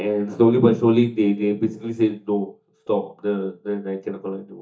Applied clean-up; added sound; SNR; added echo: neural mask model DeepFilterNet 3.